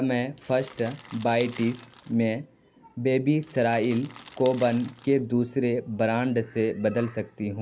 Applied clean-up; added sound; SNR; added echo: none; Crackle; 20 dB; none.